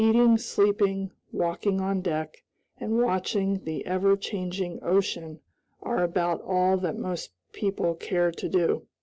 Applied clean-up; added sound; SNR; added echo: none; none; none; none.